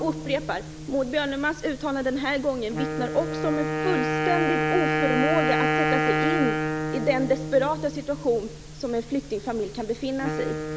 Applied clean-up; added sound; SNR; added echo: none; Wind instrument, woodwind instrument; 1 dB; none.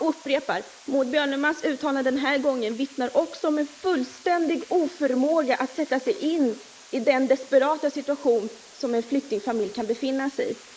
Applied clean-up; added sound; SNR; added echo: neural mask model Resemble Enhance denoiser.